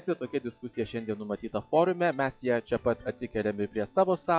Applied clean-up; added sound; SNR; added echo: classical method log-MMSE.